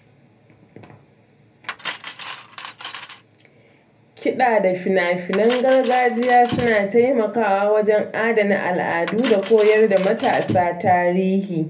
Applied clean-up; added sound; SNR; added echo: none; Cutlery, silverware; 18 dB; reverberation time 0.3 s.